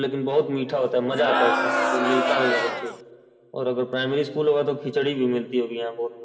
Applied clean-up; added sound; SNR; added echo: none; Crowd; -1 dB; reverberation time 1.8 s.